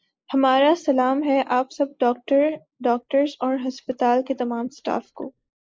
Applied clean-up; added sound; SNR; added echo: neural mask model Resemble Enhance denoiser.